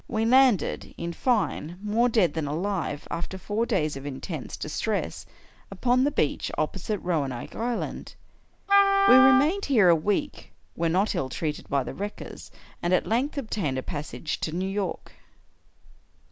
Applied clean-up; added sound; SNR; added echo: none; Wind instrument, woodwind instrument; -1 dB; none.